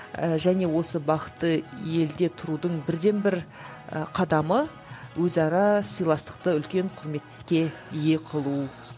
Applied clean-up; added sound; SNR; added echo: none; none; none; none.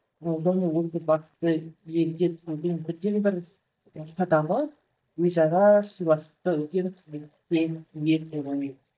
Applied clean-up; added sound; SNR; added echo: neural mask model DeepFilterNet 3.